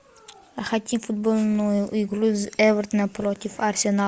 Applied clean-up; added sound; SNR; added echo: none; none; none; none.